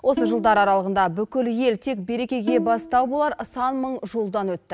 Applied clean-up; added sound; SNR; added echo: none; Bowed string instrument; 8 dB; none.